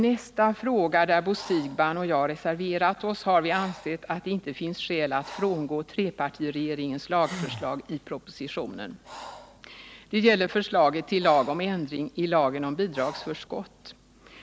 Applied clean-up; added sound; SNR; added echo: none; Breathing; 20 dB; none.